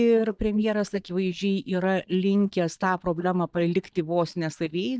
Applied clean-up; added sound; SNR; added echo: neural mask model DeepFilterNet 3.